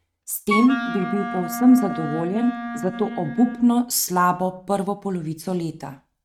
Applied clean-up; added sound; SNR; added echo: neural mask model RNNoise.